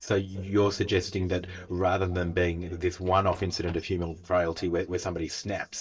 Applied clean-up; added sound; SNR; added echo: neural mask model DeepFilterNet 3.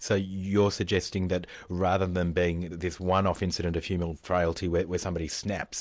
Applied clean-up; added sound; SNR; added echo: none; none; none; none.